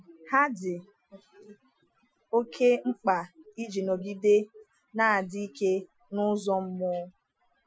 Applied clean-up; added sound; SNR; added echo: classical method Wiener filter.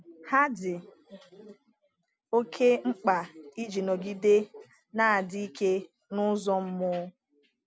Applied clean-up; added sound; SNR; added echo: none; none; none; none.